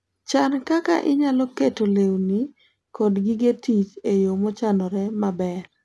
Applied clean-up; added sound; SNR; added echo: none; none; none; none.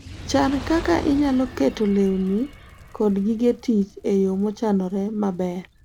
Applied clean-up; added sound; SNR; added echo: none; Fire; 16 dB; none.